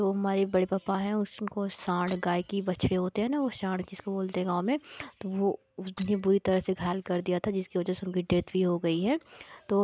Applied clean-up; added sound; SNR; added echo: none; Shatter; 19 dB; none.